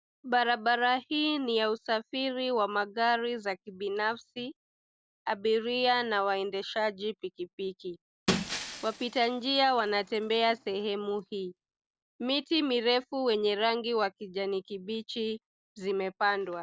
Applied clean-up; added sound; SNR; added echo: none; Shatter; 9 dB; none.